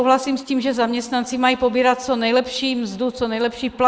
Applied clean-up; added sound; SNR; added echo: neural mask model Resemble Enhance denoiser.